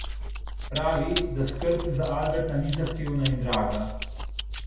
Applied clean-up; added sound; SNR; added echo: none; Chewing, mastication; 5 dB; reverberation time 0.8 s.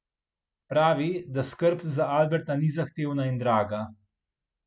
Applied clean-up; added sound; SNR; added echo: none; none; none; none.